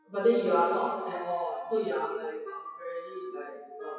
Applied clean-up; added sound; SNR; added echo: classical method WPE with log-MMSE.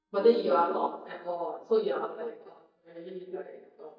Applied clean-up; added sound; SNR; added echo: neural mask model DeepFilterNet 3.